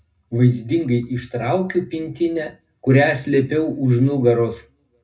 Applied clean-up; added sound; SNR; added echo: none; none; none; reverberation time 0.2 s.